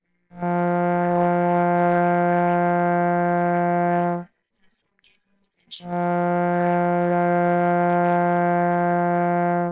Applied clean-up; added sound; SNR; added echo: neural separator model SepFormer WHAMR!.